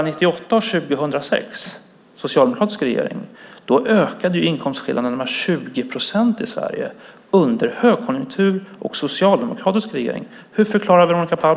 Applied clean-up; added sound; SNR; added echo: none; none; none; none.